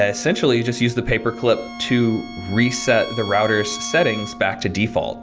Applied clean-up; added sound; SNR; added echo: none; Bowed string instrument + Wind instrument, woodwind instrument; 14 dB; none.